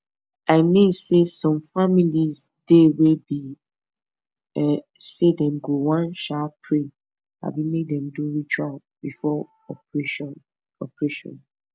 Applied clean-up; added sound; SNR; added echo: none; none; none; none.